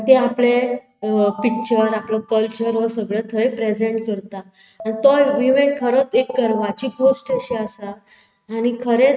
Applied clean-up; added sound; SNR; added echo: neural mask model RNNoise.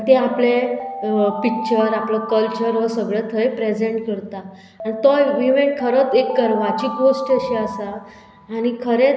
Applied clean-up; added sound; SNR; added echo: none; Alarm; 11 dB; none.